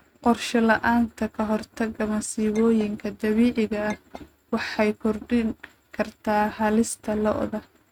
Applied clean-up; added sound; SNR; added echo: neural mask model RNNoise.